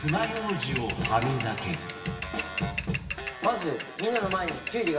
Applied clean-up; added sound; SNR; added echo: none; Mechanisms / Bicycle; 9 dB; reverberation time 1.0 s.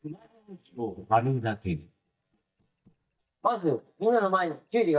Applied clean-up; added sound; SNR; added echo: neural mask model DeepFilterNet 3.